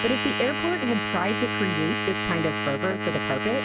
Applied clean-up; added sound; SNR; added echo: neural mask model RNNoise.